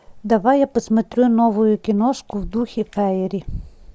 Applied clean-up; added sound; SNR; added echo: none; none; none; none.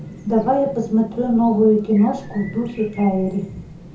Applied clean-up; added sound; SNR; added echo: none; Chirp, tweet; 17 dB; reverberation time 0.5 s.